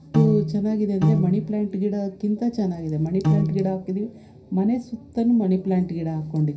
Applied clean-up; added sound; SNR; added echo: none; Piano; 0 dB; reverberation time 0.4 s.